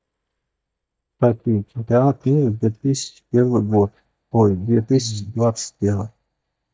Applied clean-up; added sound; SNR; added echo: neural mask model DeepFilterNet 3.